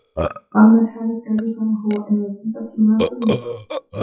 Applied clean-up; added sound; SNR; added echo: classical method WPE with log-MMSE.